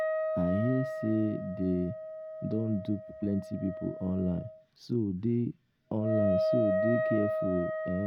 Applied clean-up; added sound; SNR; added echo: none; Wind instrument, woodwind instrument; 2 dB; none.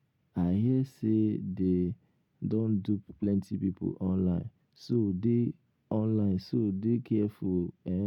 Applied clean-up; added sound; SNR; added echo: none; none; none; none.